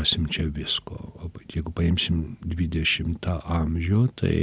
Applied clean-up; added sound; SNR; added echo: none; none; none; none.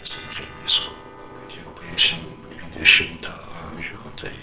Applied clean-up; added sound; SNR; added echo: neural separator model SepFormer WHAMR!.